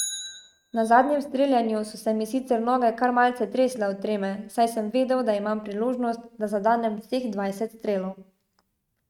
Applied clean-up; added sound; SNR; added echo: neural mask model RNNoise.